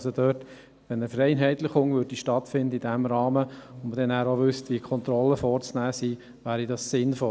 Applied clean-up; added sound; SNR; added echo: none; none; none; none.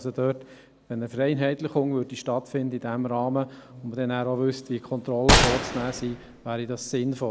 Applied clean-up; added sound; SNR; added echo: none; Gunshot, gunfire; -3 dB; none.